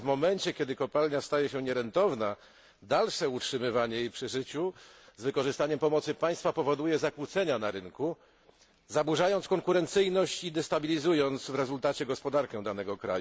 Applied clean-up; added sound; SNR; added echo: none; none; none; none.